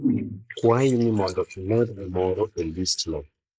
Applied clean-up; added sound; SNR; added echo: neural mask model Resemble Enhance denoiser.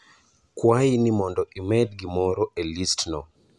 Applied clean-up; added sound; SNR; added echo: none; none; none; none.